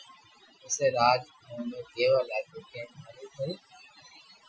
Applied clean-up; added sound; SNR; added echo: classical method Wiener filter.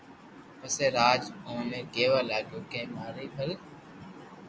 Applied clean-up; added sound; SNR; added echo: none; none; none; none.